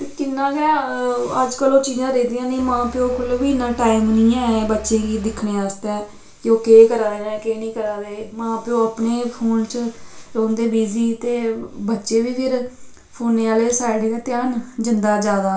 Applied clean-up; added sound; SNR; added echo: none; Engine; 16 dB; reverberation time 0.4 s.